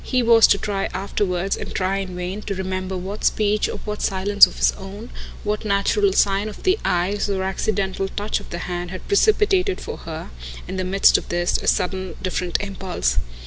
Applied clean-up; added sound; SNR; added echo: none; none; none; none.